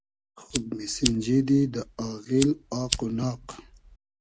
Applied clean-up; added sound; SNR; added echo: none; Fire; 9 dB; none.